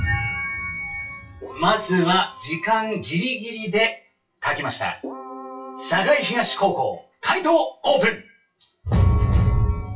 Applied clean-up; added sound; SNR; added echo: classical method WPE with log-MMSE.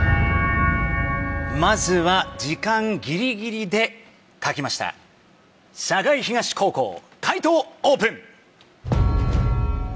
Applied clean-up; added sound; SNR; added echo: none; none; none; none.